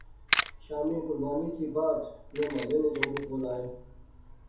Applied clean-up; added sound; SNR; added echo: none; Camera; 1 dB; reverberation time 0.6 s.